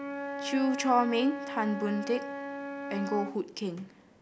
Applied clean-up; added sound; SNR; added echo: none; Wind instrument, woodwind instrument; 8 dB; none.